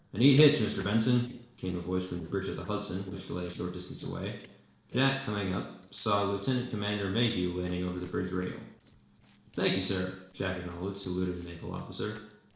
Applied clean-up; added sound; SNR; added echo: neural separator model SepFormer DNS4.